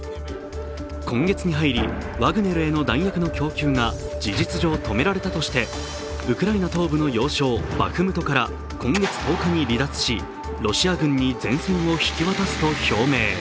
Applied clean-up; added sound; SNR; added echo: none; none; none; none.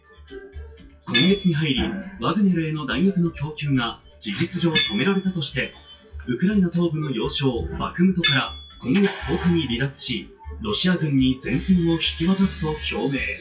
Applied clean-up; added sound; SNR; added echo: classical method WPE with log-MMSE.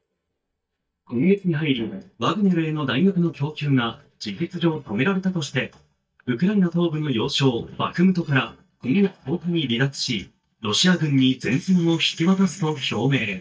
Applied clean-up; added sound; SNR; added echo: neural mask model DeepFilterNet 3.